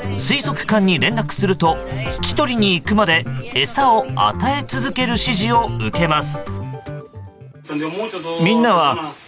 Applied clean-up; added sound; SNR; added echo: none; none; none; none.